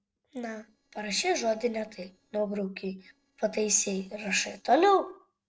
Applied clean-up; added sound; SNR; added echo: neural separator model SepFormer DNS4.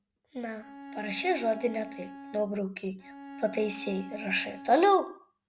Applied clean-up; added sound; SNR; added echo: none; Bowed string instrument; 14 dB; none.